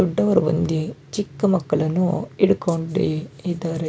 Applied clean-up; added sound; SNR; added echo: none; none; none; none.